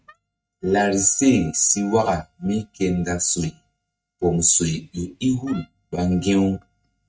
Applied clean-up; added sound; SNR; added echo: neural mask model RNNoise.